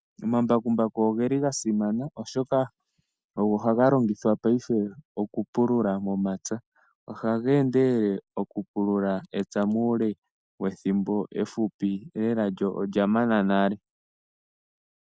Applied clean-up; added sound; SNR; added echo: none; none; none; none.